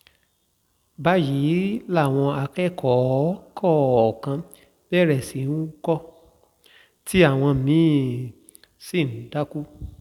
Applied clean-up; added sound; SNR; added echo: none; none; none; none.